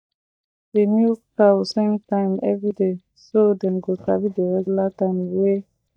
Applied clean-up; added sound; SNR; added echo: neural mask model DeepFilterNet 3.